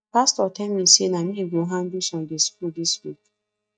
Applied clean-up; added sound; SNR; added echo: neural mask model DeepFilterNet 3.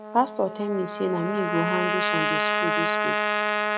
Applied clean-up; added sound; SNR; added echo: none; Trumpet; 0 dB; none.